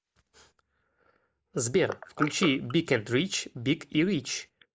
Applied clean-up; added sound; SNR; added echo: neural mask model Resemble Enhance denoiser.